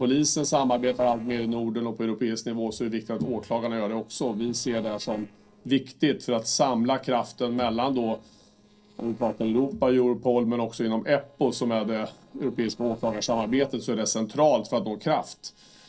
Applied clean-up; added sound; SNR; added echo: neural separator model SepFormer DNS4.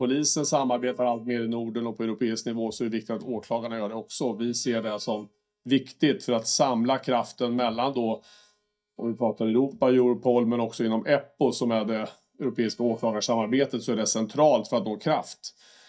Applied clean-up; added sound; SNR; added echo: neural mask model DeepFilterNet 3.